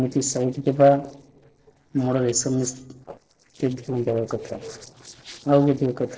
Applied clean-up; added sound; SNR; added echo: neural separator model SepFormer DNS4.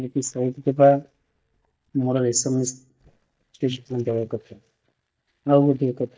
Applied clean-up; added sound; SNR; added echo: neural mask model DeepFilterNet 3.